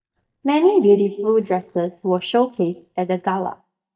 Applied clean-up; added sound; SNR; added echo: neural mask model DeepFilterNet 3.